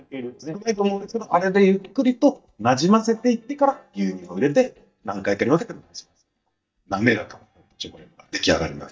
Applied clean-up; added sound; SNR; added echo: neural mask model DeepFilterNet 3.